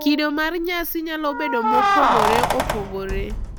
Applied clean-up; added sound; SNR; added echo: none; Keys jangling; -2 dB; none.